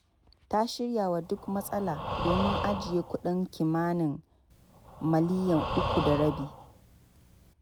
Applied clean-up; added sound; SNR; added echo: none; Breathing; 5 dB; none.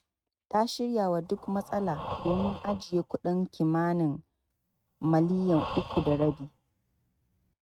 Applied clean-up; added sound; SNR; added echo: neural mask model RNNoise.